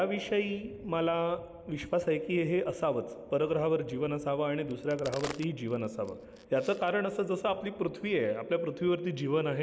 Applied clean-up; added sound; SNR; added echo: none; Crack; 17 dB; none.